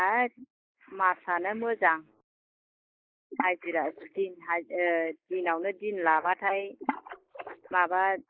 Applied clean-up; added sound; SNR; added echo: neural mask model Resemble Enhance denoiser.